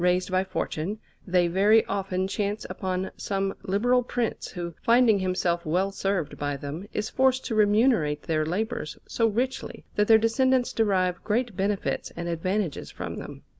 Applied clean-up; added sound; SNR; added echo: none; none; none; none.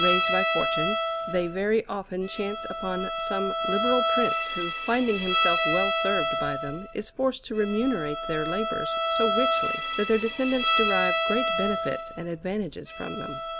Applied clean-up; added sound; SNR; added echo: none; Bowed string instrument; -1 dB; none.